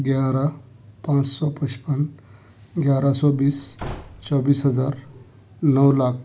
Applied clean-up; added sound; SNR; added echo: none; Slam / Wood; 17 dB; none.